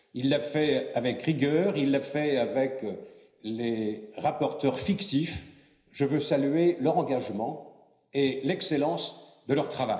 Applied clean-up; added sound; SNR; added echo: none; none; none; reverberation time 0.9 s.